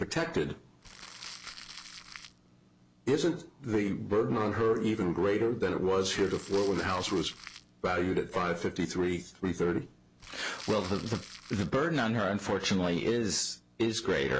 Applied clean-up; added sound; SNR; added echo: none; Crumpling, crinkling; 16 dB; none.